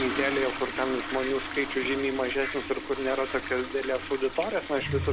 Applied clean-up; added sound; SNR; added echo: none; Toilet flush; 6 dB; none.